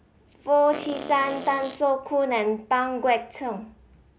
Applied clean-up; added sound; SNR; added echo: none; Fart; 11 dB; none.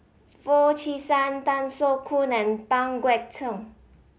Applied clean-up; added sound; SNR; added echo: none; none; none; none.